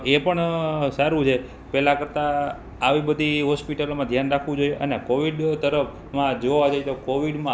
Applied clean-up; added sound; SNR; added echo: none; none; none; none.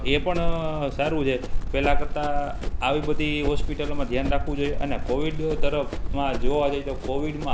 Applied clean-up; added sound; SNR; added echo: none; Run; -2 dB; none.